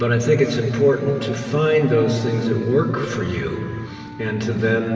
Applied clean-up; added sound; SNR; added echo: none; Wind instrument, woodwind instrument; 18 dB; reverberation time 2.8 s.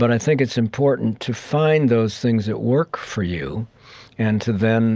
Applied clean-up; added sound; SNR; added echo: none; none; none; none.